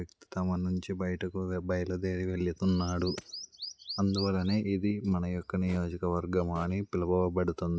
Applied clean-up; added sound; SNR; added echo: none; none; none; none.